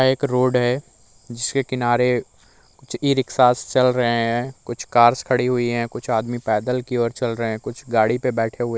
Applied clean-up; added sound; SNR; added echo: none; none; none; none.